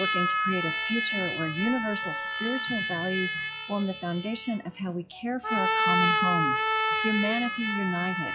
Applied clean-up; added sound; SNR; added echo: classical method log-MMSE.